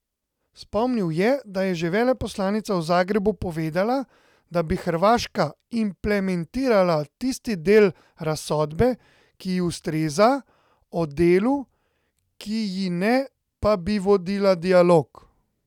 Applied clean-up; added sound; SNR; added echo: none; none; none; none.